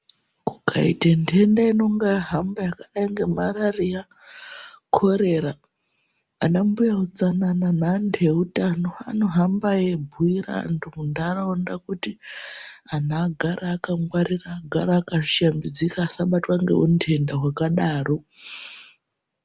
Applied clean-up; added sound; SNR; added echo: none; none; none; none.